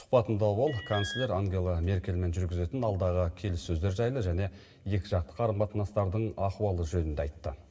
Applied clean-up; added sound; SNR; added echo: none; Alarm; 11 dB; reverberation time 0.8 s.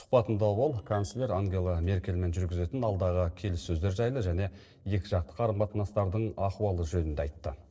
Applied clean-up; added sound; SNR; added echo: neural separator model SepFormer DNS4.